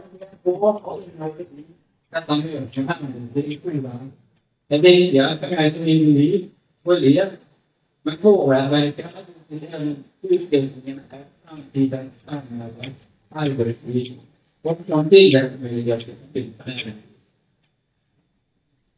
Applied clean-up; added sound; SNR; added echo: neural mask model DeepFilterNet 3.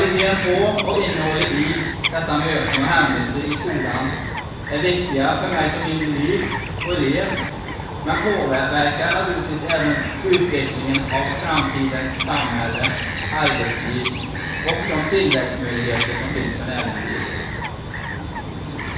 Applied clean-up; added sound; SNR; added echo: none; Bird vocalization, bird call, bird song; 4 dB; reverberation time 1.1 s.